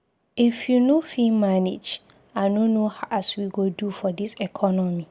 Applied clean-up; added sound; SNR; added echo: none; none; none; none.